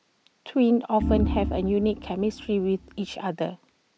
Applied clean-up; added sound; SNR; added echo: none; Organ; 4 dB; none.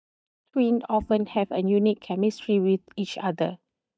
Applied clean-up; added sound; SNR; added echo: neural mask model DeepFilterNet 3.